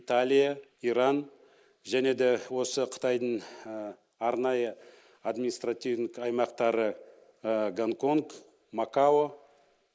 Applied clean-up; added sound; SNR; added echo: neural mask model Resemble Enhance denoiser.